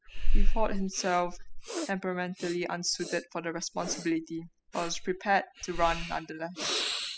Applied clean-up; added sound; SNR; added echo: classical method spectral subtraction.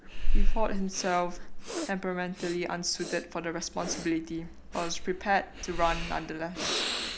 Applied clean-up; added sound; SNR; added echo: none; Breathing; -4 dB; none.